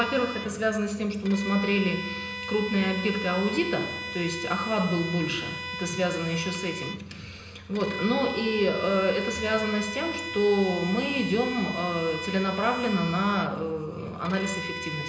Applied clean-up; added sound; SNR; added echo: none; Bowed string instrument; 9 dB; reverberation time 0.9 s.